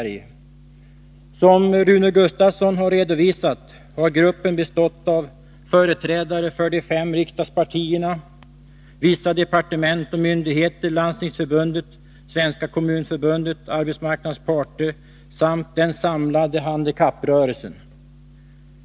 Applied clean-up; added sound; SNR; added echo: none; none; none; none.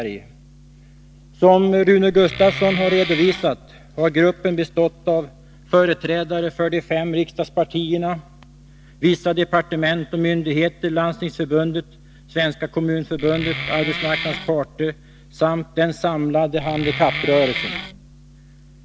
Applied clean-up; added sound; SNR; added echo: none; Wood; 7 dB; none.